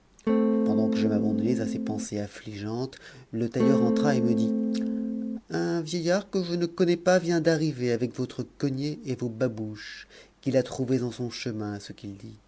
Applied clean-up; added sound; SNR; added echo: none; Electric guitar / Strum; -3 dB; none.